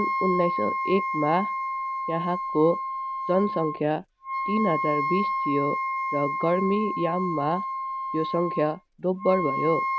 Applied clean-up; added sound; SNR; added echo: none; Wind instrument, woodwind instrument; 2 dB; none.